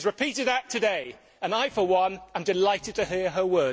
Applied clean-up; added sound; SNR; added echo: none; none; none; none.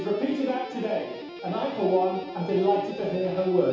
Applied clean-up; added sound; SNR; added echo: none; Guitar; 13 dB; reverberation time 0.8 s.